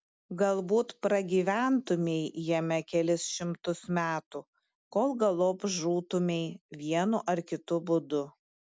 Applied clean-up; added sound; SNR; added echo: none; none; none; none.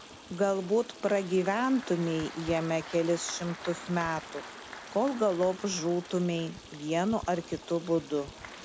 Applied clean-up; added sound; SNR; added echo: none; Applause + Stream; 15 dB; none.